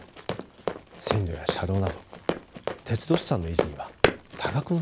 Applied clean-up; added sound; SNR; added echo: none; Run; 1 dB; none.